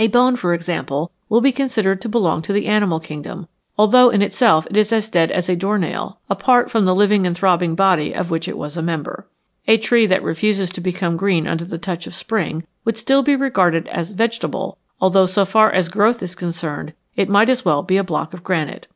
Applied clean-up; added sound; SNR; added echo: none; none; none; none.